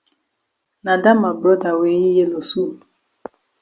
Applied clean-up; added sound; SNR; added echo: none; none; none; none.